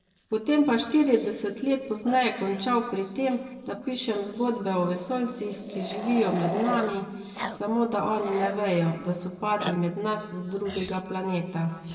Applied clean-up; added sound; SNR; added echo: neural separator model SepFormer DNS4.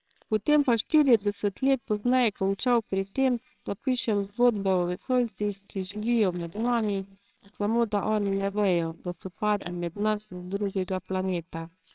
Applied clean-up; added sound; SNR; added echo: neural separator model SepFormer WHAMR!.